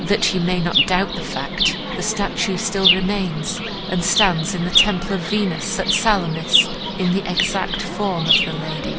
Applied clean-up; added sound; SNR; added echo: none; Chirp, tweet; 0 dB; none.